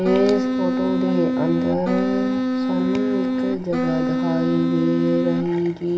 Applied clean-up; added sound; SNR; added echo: none; Wind instrument, woodwind instrument; -1 dB; reverberation time 2.1 s.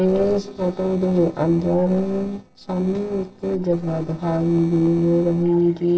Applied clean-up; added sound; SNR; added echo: neural separator model SepFormer DNS4.